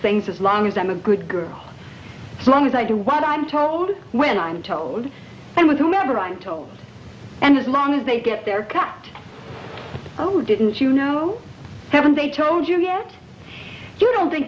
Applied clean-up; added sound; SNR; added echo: none; none; none; none.